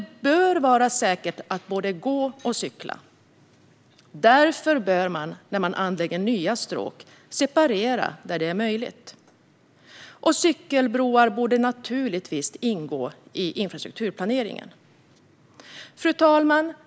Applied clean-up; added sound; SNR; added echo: none; none; none; none.